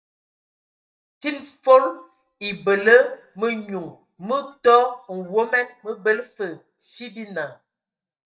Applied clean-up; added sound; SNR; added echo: neural mask model DeepFilterNet 3.